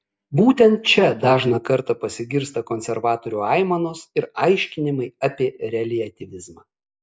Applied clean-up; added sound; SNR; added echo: none; none; none; none.